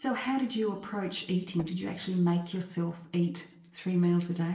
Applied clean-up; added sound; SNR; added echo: neural separator model SepFormer DNS4.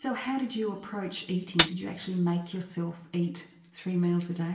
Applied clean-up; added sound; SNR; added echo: none; Hi-hat; 0 dB; reverberation time 0.8 s.